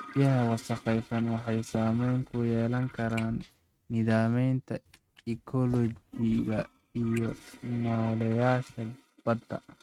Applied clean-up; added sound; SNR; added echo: neural mask model RNNoise.